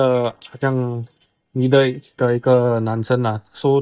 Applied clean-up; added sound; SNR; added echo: neural mask model DeepFilterNet 3.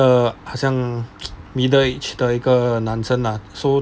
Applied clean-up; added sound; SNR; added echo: none; none; none; none.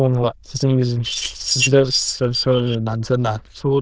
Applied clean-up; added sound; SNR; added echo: neural diffusion model UNIVERSE++.